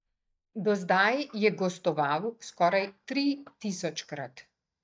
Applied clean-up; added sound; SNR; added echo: neural mask model DeepFilterNet 3.